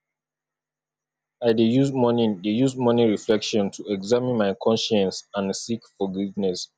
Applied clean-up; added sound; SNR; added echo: none; none; none; none.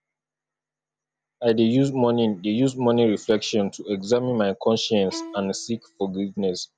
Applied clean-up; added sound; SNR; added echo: none; Bowed string instrument; 17 dB; none.